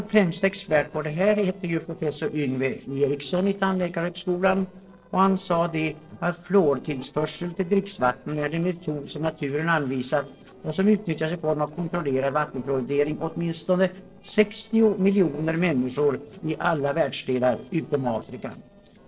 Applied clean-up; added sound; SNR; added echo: neural separator model SepFormer DNS4.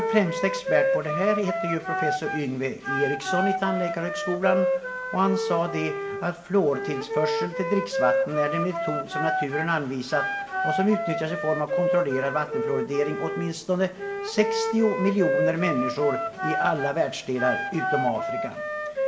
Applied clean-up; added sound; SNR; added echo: none; Wind instrument, woodwind instrument; 1 dB; reverberation time 0.6 s.